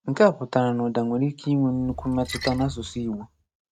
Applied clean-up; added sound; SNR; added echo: neural mask model RNNoise.